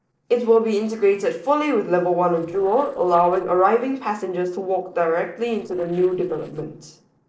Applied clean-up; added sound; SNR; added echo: neural separator model SepFormer DNS4.